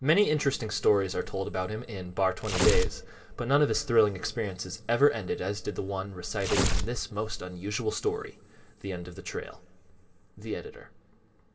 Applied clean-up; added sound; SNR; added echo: none; Tearing; -1 dB; reverberation time 2.1 s.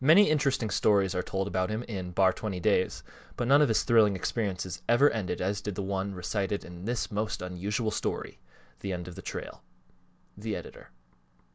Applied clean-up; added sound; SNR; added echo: none; none; none; none.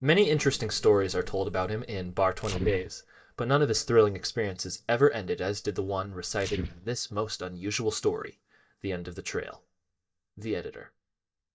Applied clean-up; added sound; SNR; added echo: neural mask model DeepFilterNet 3.